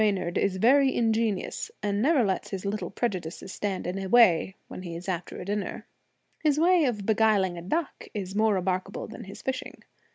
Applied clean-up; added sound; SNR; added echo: none; none; none; none.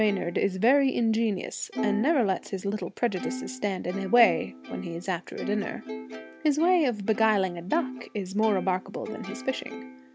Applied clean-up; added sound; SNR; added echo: none; Plucked string instrument; 11 dB; none.